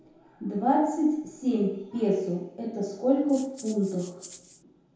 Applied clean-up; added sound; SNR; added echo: none; Rattle (instrument); 19 dB; reverberation time 0.8 s.